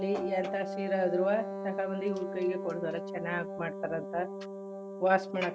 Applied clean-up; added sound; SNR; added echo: none; Wind instrument, woodwind instrument; 6 dB; none.